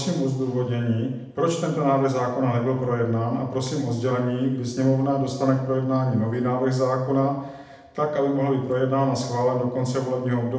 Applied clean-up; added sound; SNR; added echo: none; none; none; reverberation time 0.8 s.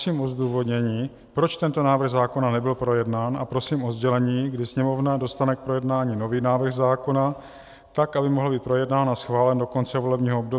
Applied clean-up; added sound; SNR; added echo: none; none; none; none.